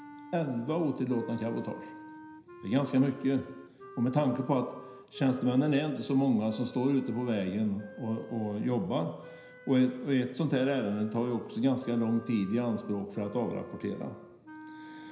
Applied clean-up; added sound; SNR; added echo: none; Wind instrument, woodwind instrument; 17 dB; reverberation time 0.9 s.